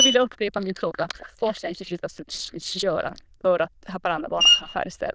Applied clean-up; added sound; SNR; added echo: neural diffusion model UNIVERSE++.